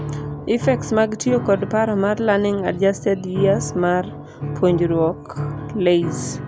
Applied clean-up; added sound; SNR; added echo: none; Piano; 9 dB; none.